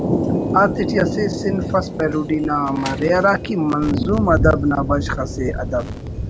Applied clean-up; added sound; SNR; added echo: none; Thunder; 3 dB; none.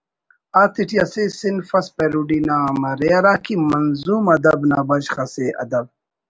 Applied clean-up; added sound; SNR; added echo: none; none; none; none.